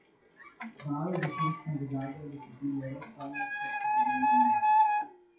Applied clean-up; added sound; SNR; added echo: classical method WPE with log-MMSE.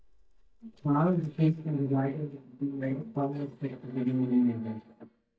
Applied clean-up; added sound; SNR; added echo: neural mask model DeepFilterNet 3.